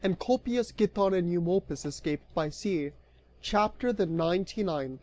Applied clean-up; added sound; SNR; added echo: none; none; none; none.